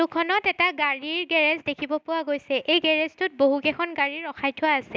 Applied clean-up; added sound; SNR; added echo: none; none; none; none.